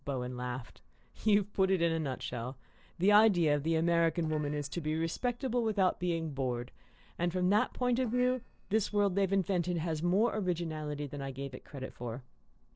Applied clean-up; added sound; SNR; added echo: neural separator model SepFormer DNS4.